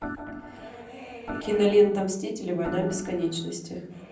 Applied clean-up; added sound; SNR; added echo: none; Organ; 11 dB; reverberation time 0.6 s.